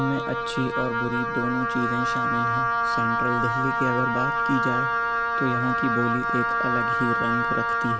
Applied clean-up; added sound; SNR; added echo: none; Wind instrument, woodwind instrument; -4 dB; none.